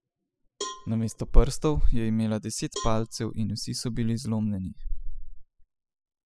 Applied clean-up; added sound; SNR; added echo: classical method spectral subtraction.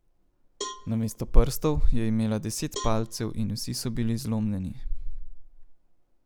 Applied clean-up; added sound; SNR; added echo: none; Cowbell; 19 dB; none.